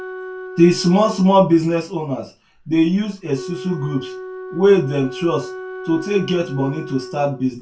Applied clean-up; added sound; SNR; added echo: none; Wind instrument, woodwind instrument; 14 dB; reverberation time 0.2 s.